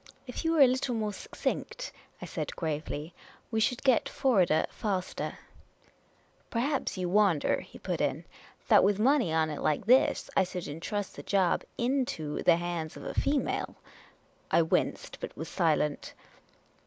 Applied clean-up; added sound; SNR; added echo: none; none; none; none.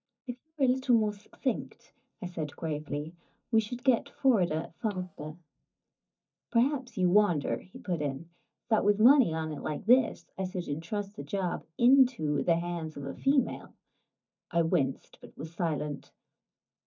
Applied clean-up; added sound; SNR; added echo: neural mask model DeepFilterNet 3.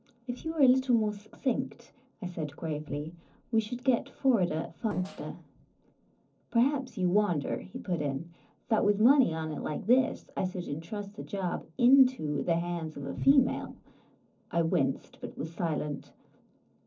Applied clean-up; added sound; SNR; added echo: neural separator model SepFormer DNS4.